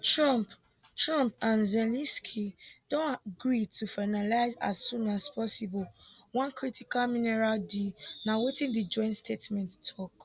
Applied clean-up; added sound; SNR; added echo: none; none; none; none.